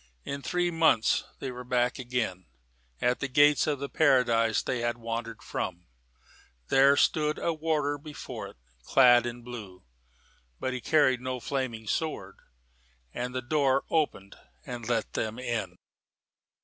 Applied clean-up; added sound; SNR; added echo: none; none; none; none.